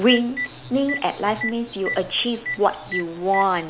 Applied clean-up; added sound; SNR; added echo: none; Telephone; 10 dB; none.